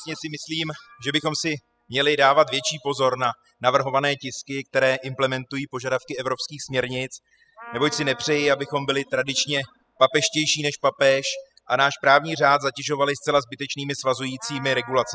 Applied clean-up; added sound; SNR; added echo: classical method spectral subtraction.